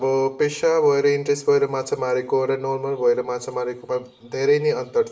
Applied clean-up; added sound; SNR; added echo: none; none; none; reverberation time 0.5 s.